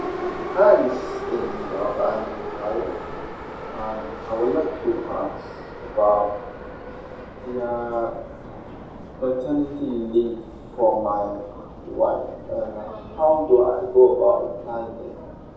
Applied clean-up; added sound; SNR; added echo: none; Subway, metro, underground; 11 dB; reverberation time 2.4 s.